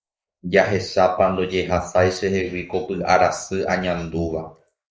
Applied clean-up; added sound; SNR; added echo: neural mask model Resemble Enhance denoiser.